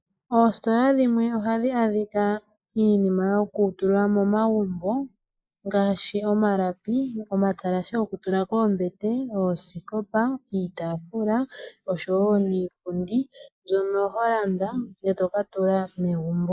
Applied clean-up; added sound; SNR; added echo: neural mask model Resemble Enhance denoiser.